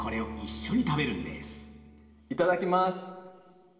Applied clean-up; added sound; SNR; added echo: none; none; none; reverberation time 2.2 s.